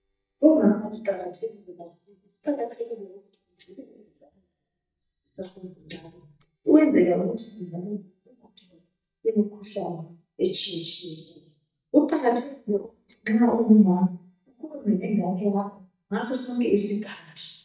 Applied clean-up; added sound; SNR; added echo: neural mask model DeepFilterNet 3.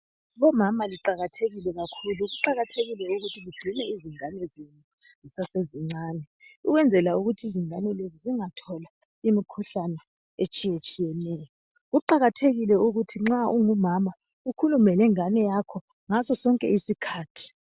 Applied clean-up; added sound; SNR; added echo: none; none; none; none.